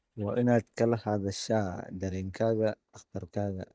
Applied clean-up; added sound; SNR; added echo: neural mask model DeepFilterNet 3.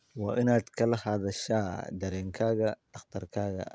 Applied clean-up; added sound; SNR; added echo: none; none; none; none.